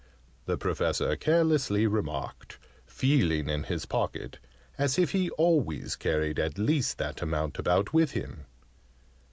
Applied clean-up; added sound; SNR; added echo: none; none; none; none.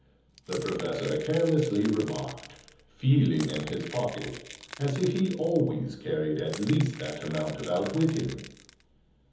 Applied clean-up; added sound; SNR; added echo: none; Crackle / Crushing; 16 dB; reverberation time 1.3 s.